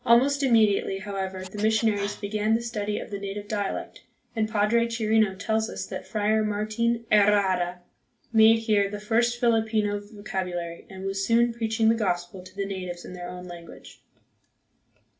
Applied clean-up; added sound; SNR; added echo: none; Scratching (performance technique); 19 dB; reverberation time 0.2 s.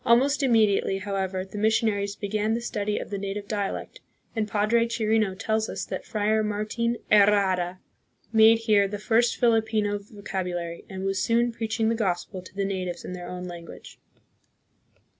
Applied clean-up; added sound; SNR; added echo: none; none; none; none.